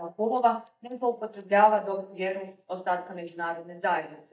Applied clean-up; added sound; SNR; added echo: neural mask model DeepFilterNet 3.